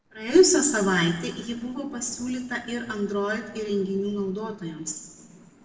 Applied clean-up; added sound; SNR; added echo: neural separator model SepFormer DNS4.